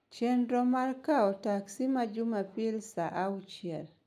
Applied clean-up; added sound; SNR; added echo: none; none; none; none.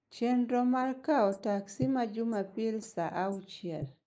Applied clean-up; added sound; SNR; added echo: neural mask model Resemble Enhance denoiser.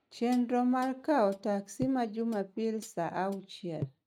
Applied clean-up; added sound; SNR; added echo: neural mask model RNNoise.